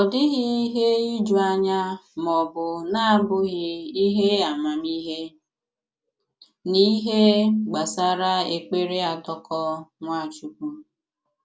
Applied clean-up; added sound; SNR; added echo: none; none; none; none.